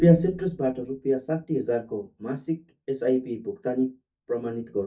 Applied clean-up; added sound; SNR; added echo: neural mask model DeepFilterNet 3.